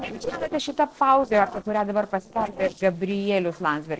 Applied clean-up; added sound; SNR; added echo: neural separator model SepFormer DNS4.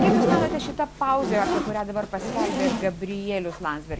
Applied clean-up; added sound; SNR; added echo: none; Zipper (clothing); -1 dB; none.